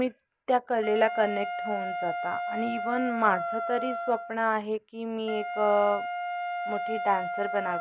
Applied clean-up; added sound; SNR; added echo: none; Wind instrument, woodwind instrument; 5 dB; none.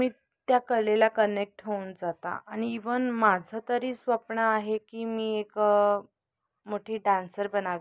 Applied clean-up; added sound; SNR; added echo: none; none; none; none.